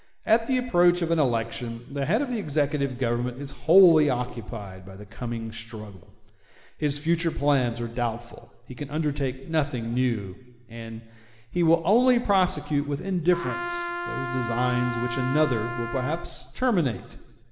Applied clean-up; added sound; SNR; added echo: none; Trumpet; 7 dB; reverberation time 1.3 s.